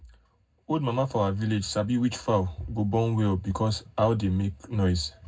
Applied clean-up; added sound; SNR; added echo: none; none; none; reverberation time 0.3 s.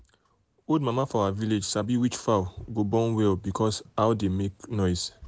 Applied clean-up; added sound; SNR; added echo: none; none; none; none.